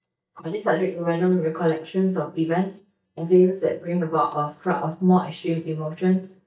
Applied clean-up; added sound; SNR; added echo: neural mask model DeepFilterNet 3.